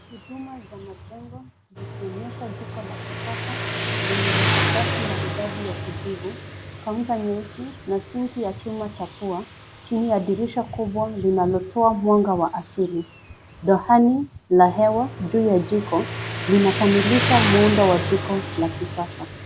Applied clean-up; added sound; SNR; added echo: none; Motorcycle; 6 dB; none.